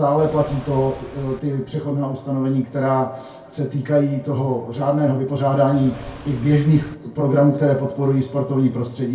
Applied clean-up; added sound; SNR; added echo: none; Engine / Car; 17 dB; reverberation time 0.3 s.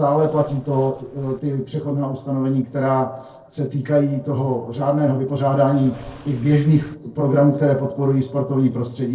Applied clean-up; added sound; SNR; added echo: neural separator model SepFormer DNS4.